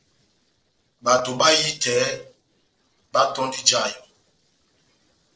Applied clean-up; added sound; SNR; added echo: neural separator model SepFormer DNS4.